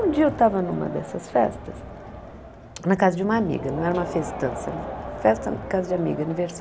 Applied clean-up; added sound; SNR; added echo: none; Crowd; 10 dB; none.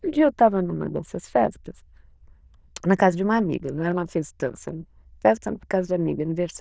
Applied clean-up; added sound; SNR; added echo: neural diffusion model UNIVERSE++.